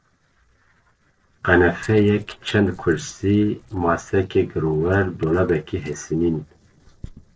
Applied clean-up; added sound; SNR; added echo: neural separator model SepFormer DNS4.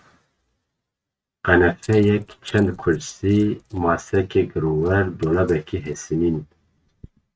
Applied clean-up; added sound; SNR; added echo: neural mask model RNNoise.